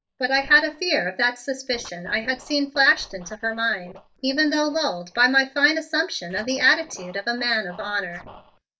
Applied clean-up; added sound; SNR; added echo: neural mask model DeepFilterNet 3.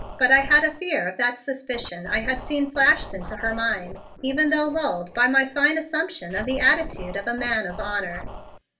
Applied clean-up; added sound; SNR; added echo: none; Scratching (performance technique); 14 dB; reverberation time 0.3 s.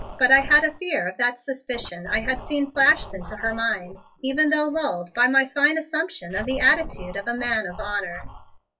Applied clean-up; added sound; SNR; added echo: classical method WPE with log-MMSE.